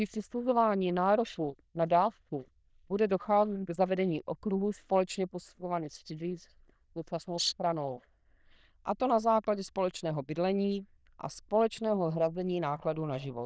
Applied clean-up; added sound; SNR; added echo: neural diffusion model UNIVERSE++.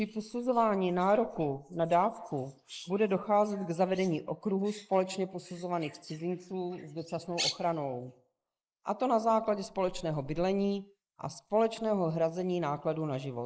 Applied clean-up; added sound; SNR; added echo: neural mask model Resemble Enhance denoiser.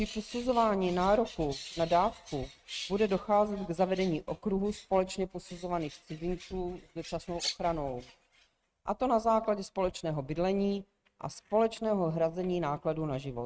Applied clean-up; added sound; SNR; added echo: neural mask model RNNoise.